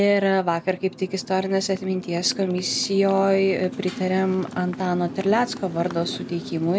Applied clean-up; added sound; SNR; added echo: none; Motorcycle; 14 dB; none.